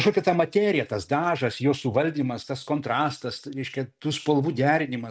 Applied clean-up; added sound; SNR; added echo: none; none; none; none.